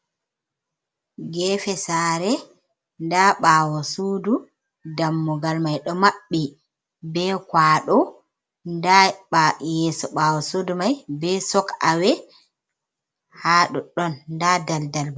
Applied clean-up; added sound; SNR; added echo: none; none; none; none.